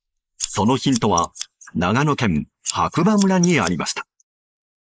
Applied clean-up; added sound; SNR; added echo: neural mask model Resemble Enhance denoiser.